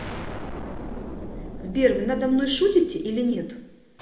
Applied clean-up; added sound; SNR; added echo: none; Explosion; 11 dB; reverberation time 0.7 s.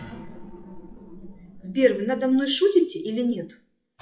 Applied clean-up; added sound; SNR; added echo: classical method WPE with log-MMSE.